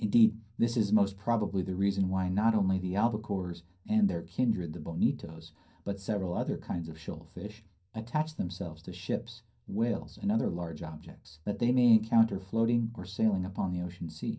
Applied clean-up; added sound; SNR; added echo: none; none; none; reverberation time 0.3 s.